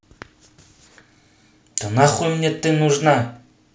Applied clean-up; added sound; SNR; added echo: none; none; none; none.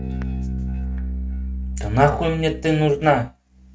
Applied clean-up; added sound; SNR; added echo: neural mask model RNNoise.